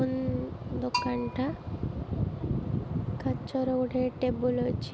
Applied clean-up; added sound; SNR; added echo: none; Bell; 11 dB; none.